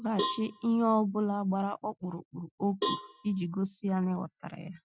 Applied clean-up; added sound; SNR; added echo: classical method Wiener filter.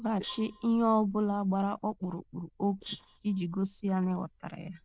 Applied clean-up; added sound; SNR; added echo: neural diffusion model UNIVERSE++.